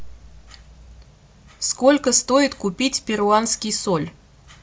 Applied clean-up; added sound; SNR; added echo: none; none; none; none.